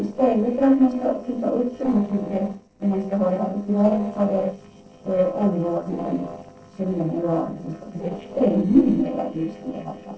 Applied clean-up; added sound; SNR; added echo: neural separator model SepFormer DNS4.